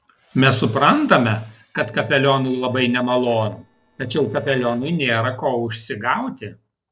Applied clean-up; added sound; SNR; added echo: neural separator model SepFormer DNS4.